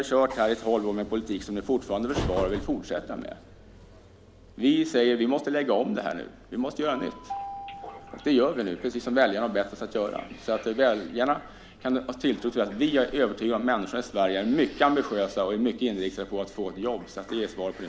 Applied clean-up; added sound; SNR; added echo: none; Train; 16 dB; none.